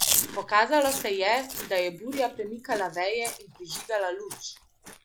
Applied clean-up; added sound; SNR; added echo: none; Chewing, mastication; 6 dB; none.